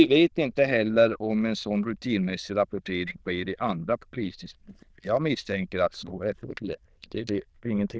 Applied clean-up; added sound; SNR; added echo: neural diffusion model UNIVERSE++.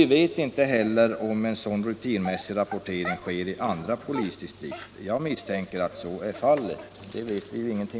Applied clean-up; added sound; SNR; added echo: none; Dog; 16 dB; none.